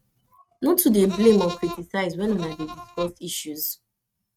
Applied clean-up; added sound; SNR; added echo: neural mask model RNNoise.